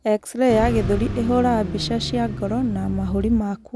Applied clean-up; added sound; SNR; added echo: none; Car; 6 dB; none.